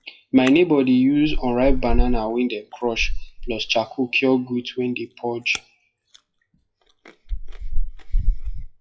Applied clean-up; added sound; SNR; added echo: classical method WPE with log-MMSE.